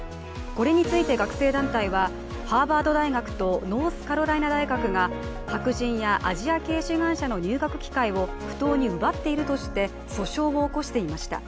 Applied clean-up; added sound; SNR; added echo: none; none; none; none.